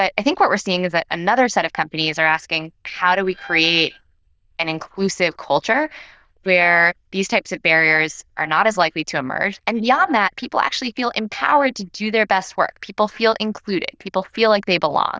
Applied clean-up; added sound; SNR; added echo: neural diffusion model UNIVERSE++.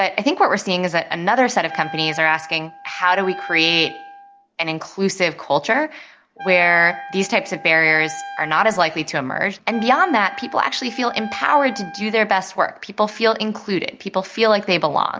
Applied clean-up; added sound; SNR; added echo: none; Wind instrument, woodwind instrument; 14 dB; none.